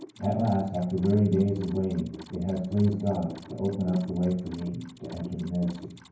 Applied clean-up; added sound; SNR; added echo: none; Mechanisms; 18 dB; reverberation time 0.9 s.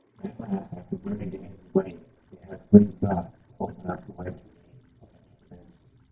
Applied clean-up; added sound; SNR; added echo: neural mask model DeepFilterNet 3.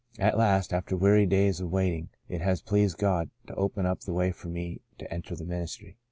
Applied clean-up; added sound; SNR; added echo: none; none; none; none.